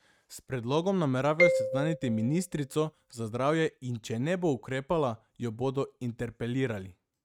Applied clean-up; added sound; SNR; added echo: neural mask model RNNoise.